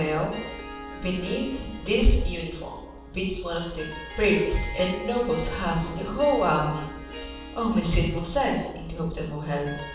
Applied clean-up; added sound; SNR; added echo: none; Harp; 15 dB; reverberation time 0.7 s.